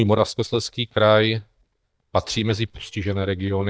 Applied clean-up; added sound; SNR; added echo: neural mask model DeepFilterNet 3.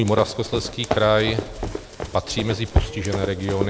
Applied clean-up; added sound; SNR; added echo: none; Run; 8 dB; none.